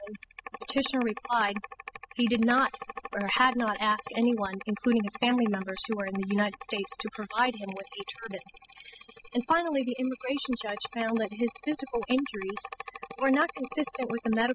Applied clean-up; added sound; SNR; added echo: classical method spectral subtraction.